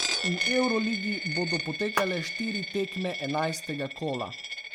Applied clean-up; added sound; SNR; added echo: none; Coin (dropping) + Clapping; 2 dB; none.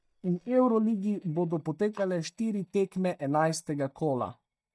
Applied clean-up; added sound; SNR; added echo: neural mask model DeepFilterNet 3.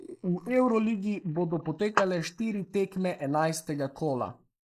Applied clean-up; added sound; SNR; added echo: neural mask model Resemble Enhance denoiser.